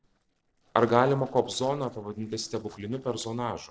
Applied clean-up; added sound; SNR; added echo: neural separator model SepFormer DNS4.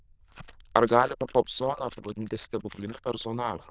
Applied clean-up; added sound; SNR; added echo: neural diffusion model UNIVERSE++.